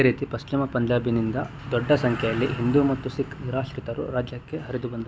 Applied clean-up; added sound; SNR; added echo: none; none; none; none.